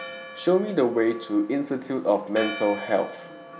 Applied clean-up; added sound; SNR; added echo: none; Church bell; 14 dB; none.